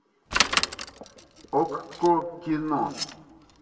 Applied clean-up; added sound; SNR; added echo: none; Bicycle; 3 dB; reverberation time 1.1 s.